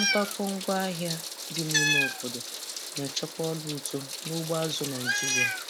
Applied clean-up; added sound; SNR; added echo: none; Meow; -2 dB; none.